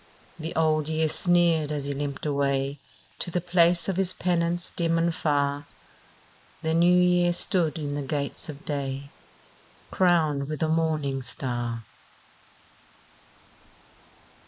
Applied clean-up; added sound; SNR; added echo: neural mask model Resemble Enhance denoiser.